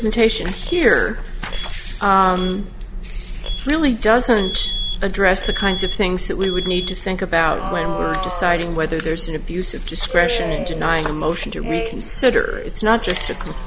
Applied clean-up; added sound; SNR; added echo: none; Alarm; 12 dB; none.